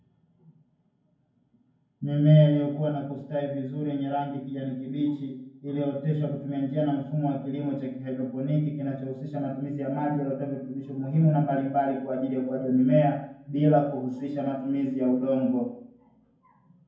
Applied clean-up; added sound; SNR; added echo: none; none; none; reverberation time 0.9 s.